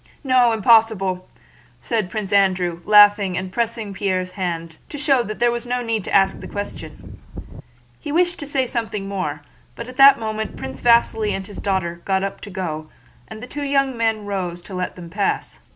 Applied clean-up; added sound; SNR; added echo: none; Wind; 10 dB; none.